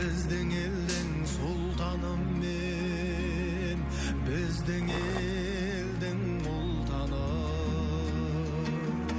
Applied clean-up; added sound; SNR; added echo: none; Skateboard + Gunshot, gunfire; 18 dB; none.